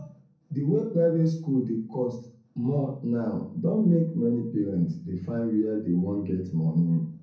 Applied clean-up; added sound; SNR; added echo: none; none; none; reverberation time 0.6 s.